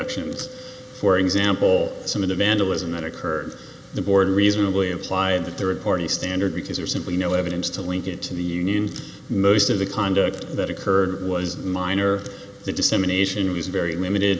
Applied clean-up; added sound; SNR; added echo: none; none; none; none.